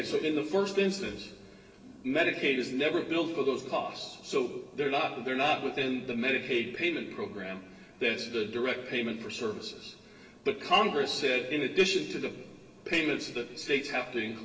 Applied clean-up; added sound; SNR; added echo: none; none; none; reverberation time 2.9 s.